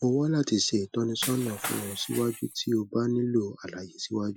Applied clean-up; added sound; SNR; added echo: classical method Wiener filter.